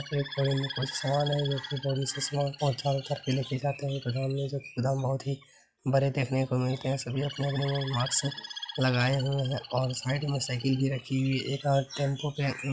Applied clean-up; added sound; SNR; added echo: classical method log-MMSE.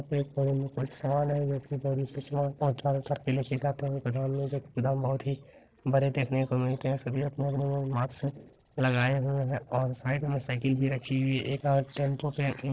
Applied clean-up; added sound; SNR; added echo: neural separator model SepFormer DNS4.